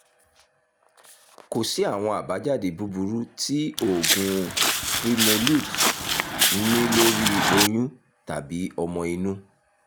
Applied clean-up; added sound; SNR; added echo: none; Walk, footsteps; -3 dB; none.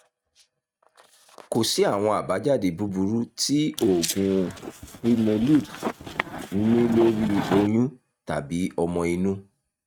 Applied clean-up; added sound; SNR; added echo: neural mask model RNNoise.